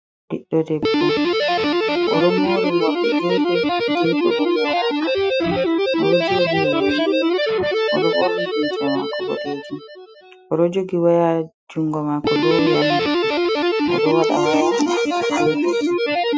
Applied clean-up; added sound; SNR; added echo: classical method Wiener filter.